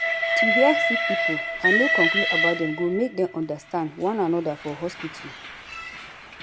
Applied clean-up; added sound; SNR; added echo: none; Train; -1 dB; none.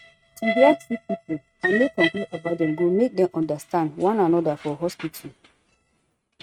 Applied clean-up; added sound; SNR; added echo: neural mask model RNNoise.